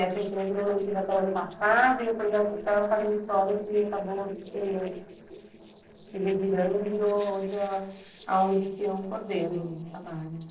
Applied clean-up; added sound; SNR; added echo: neural separator model SepFormer DNS4.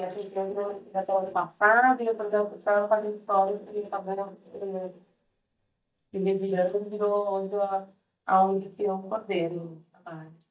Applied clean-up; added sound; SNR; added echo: neural mask model DeepFilterNet 3.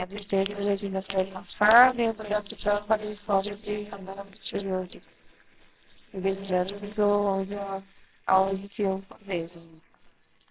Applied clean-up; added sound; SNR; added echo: neural separator model SepFormer WHAMR!.